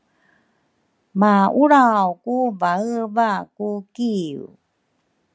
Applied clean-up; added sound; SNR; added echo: none; none; none; none.